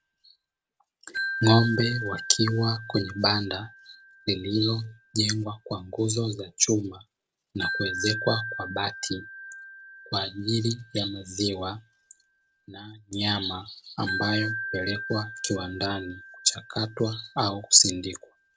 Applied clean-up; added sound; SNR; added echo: none; Wind chime; 10 dB; none.